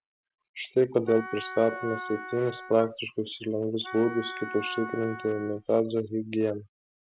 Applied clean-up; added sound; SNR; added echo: none; Wind instrument, woodwind instrument; 11 dB; none.